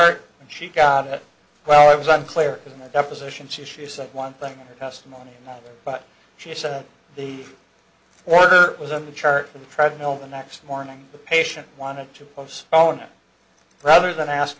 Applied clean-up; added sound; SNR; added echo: none; none; none; none.